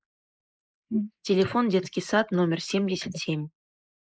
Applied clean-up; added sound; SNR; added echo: neural mask model Resemble Enhance denoiser.